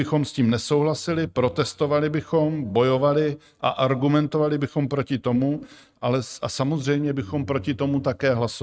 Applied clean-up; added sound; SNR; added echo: neural mask model RNNoise.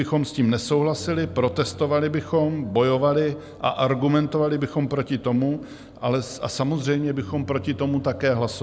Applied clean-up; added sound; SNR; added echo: none; Bass guitar; 20 dB; none.